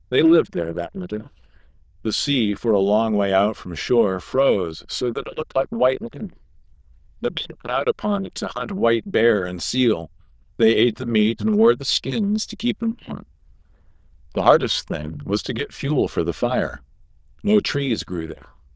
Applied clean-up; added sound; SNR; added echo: neural diffusion model UNIVERSE++.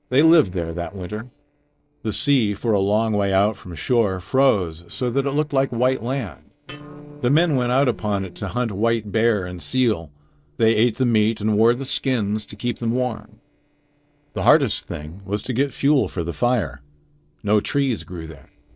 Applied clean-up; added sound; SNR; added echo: neural separator model SepFormer DNS4.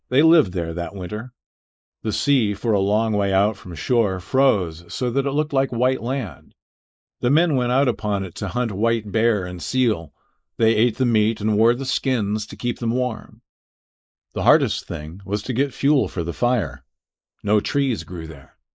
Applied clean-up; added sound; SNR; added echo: neural mask model Resemble Enhance denoiser.